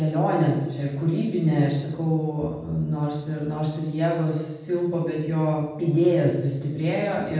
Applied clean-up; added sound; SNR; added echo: none; none; none; reverberation time 1.2 s.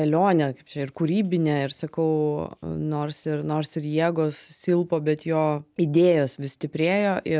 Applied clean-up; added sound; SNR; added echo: none; none; none; none.